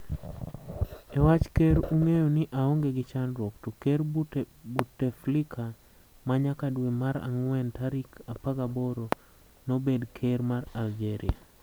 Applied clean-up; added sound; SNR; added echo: none; Fireworks; 14 dB; none.